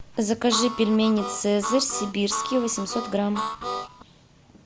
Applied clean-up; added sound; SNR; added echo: none; Harmonica; 7 dB; none.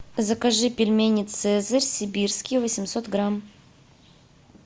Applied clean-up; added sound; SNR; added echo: none; none; none; none.